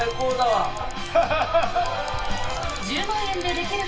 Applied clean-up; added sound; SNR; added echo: none; Bicycle; 7 dB; reverberation time 0.2 s.